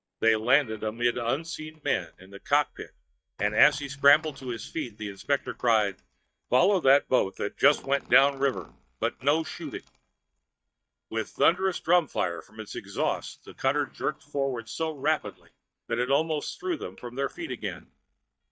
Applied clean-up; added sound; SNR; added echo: neural mask model DeepFilterNet 3.